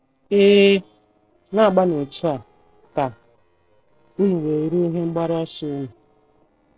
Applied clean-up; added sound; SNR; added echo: neural separator model SepFormer DNS4.